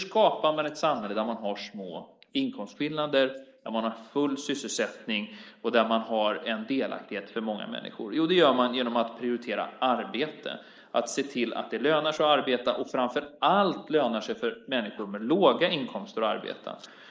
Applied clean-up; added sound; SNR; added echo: neural mask model Resemble Enhance denoiser.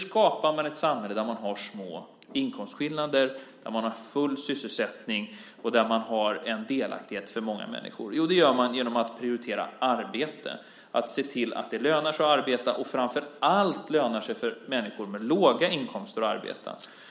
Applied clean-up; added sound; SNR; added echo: none; none; none; none.